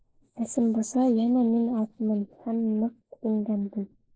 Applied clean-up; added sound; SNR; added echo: neural mask model Resemble Enhance denoiser.